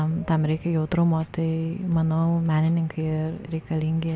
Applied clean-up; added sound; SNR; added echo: none; none; none; none.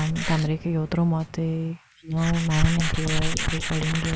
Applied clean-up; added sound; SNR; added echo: neural mask model Resemble Enhance denoiser.